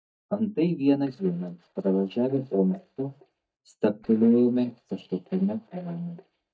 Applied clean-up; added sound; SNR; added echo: neural mask model DeepFilterNet 3.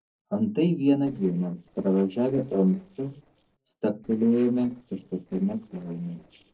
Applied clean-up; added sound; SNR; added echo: neural separator model SepFormer DNS4.